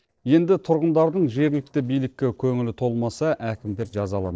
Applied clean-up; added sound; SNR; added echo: neural separator model SepFormer DNS4.